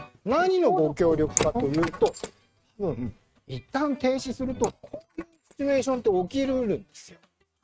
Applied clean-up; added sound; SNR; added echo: neural mask model RNNoise.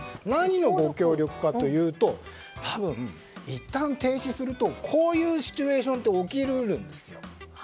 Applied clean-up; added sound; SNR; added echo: none; none; none; none.